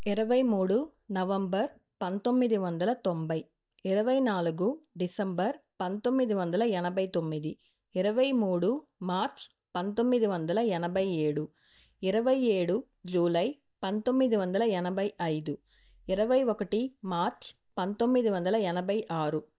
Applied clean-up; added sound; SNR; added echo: neural mask model DeepFilterNet 3.